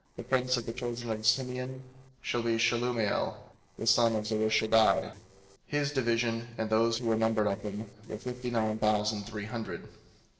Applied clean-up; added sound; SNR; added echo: neural separator model SepFormer DNS4.